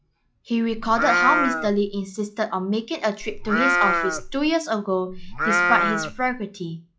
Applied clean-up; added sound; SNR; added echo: classical method log-MMSE.